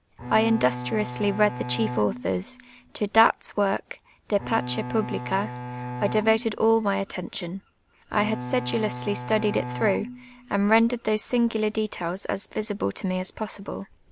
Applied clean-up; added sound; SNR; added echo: none; Bowed string instrument; 9 dB; none.